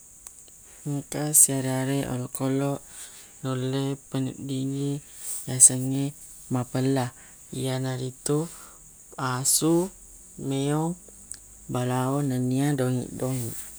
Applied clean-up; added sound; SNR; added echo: none; none; none; none.